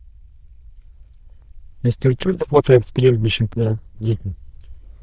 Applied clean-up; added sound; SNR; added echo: neural diffusion model UNIVERSE++.